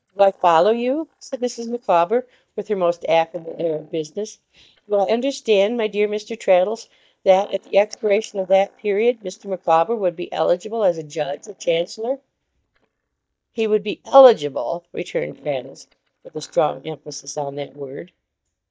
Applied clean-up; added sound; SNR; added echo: neural mask model DeepFilterNet 3.